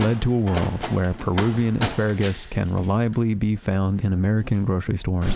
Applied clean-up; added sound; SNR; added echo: none; Slam; 11 dB; none.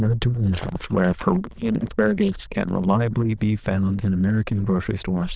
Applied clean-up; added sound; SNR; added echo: neural diffusion model UNIVERSE++.